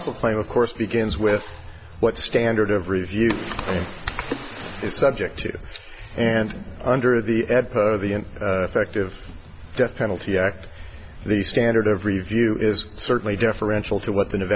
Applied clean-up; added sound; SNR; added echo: none; none; none; none.